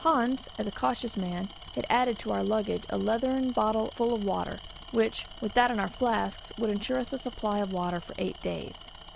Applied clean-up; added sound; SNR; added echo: none; Tools; 16 dB; none.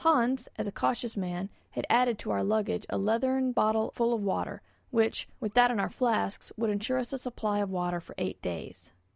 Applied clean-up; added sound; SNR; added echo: none; none; none; none.